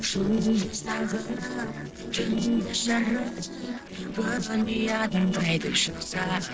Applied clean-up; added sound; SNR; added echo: neural separator model SepFormer DNS4.